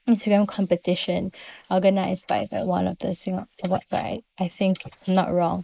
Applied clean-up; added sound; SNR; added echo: neural mask model Resemble Enhance denoiser.